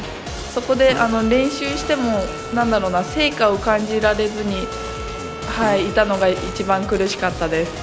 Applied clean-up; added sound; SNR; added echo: none; Wind instrument, woodwind instrument + Fart; 13 dB; none.